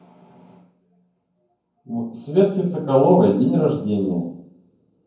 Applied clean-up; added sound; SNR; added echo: none; none; none; reverberation time 0.9 s.